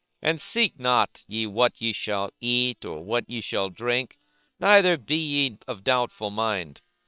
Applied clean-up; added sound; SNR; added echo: neural separator model SepFormer WHAM!.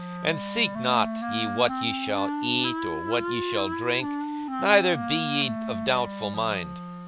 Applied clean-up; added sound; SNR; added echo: none; Wind instrument, woodwind instrument; 4 dB; none.